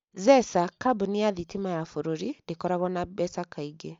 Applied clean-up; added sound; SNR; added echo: neural mask model DeepFilterNet 3.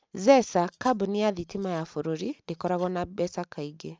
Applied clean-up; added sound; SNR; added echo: neural mask model RNNoise.